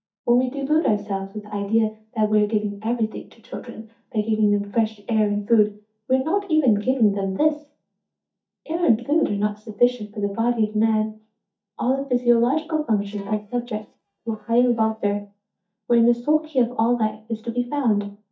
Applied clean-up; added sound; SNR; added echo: neural mask model DeepFilterNet 3.